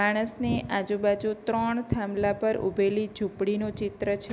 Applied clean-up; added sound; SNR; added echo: none; none; none; none.